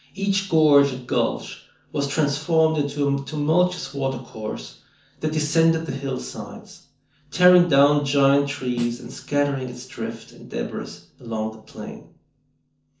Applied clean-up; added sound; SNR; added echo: neural separator model SepFormer DNS4.